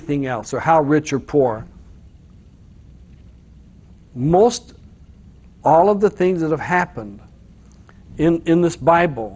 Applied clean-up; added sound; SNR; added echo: none; none; none; none.